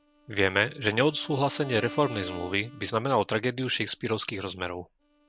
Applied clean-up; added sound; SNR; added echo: none; Bowed string instrument; 18 dB; none.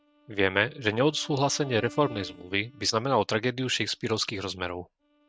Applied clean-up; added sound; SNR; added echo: neural mask model RNNoise.